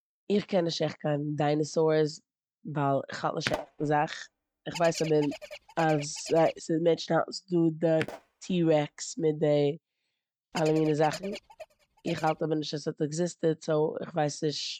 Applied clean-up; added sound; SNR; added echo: neural mask model RNNoise.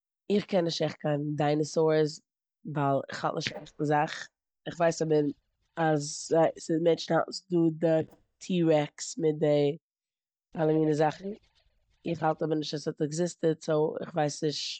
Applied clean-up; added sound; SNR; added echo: neural mask model DeepFilterNet 3.